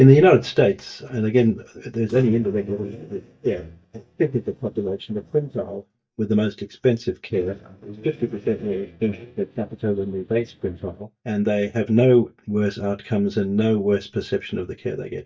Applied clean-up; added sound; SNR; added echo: neural mask model DeepFilterNet 3.